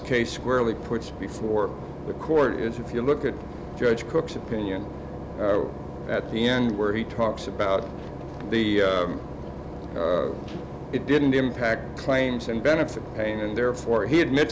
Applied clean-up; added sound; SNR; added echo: none; Engine / Boat, Water vehicle; 10 dB; none.